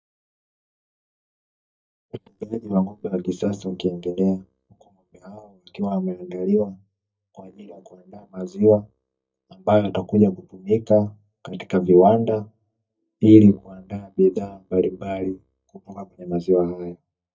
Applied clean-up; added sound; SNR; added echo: neural mask model DeepFilterNet 3.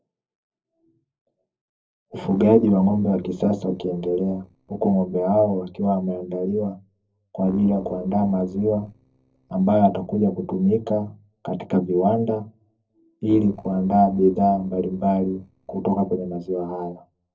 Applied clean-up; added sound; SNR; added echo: neural separator model SepFormer DNS4.